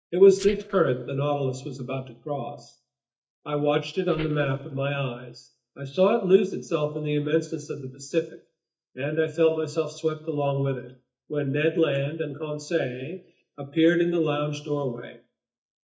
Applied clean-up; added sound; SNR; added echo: neural mask model DeepFilterNet 3.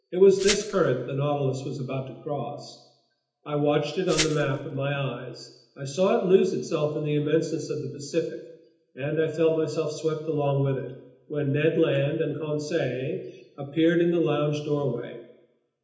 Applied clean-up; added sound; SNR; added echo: none; Glass; 7 dB; reverberation time 0.8 s.